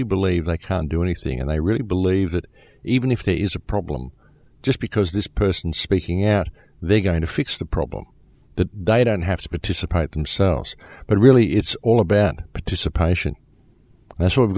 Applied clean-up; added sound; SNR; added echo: none; none; none; none.